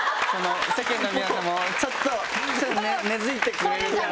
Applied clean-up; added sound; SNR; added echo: none; none; none; none.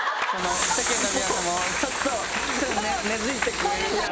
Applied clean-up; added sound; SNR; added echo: none; Train; 4 dB; none.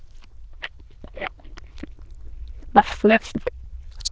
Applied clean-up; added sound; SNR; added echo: neural diffusion model UNIVERSE++.